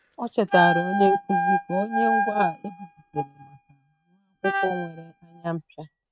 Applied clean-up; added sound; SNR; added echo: neural mask model RNNoise.